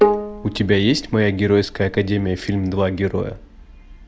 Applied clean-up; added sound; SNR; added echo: none; Bowed string instrument; 3 dB; none.